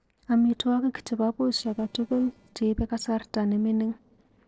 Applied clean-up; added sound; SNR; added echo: neural separator model SepFormer DNS4.